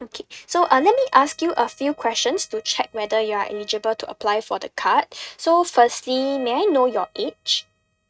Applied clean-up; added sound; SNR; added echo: neural mask model RNNoise.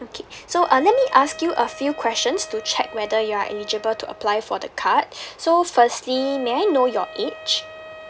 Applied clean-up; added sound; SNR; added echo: none; Wind instrument, woodwind instrument; 18 dB; none.